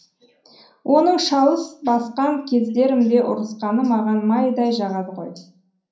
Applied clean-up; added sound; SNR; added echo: none; none; none; reverberation time 0.6 s.